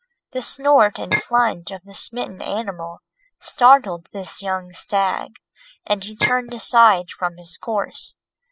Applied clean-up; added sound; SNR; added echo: classical method spectral subtraction.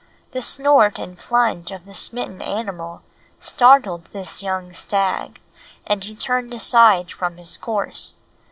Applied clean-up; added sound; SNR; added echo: none; none; none; none.